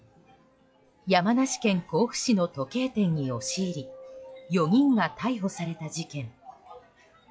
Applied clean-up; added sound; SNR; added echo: classical method log-MMSE.